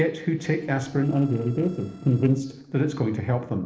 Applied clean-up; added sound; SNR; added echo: neural separator model SepFormer DNS4.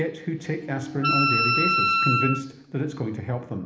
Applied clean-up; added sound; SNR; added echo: none; Wind instrument, woodwind instrument; -4 dB; reverberation time 1.0 s.